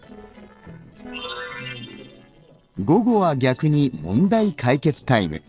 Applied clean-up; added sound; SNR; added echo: neural separator model SepFormer DNS4.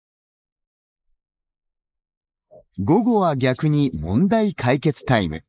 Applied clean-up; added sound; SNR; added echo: neural mask model Resemble Enhance denoiser.